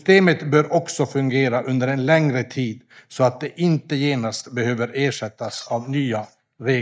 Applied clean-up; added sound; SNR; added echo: neural mask model DeepFilterNet 3.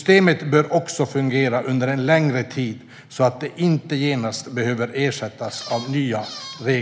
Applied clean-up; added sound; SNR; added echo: none; Squeak; 16 dB; none.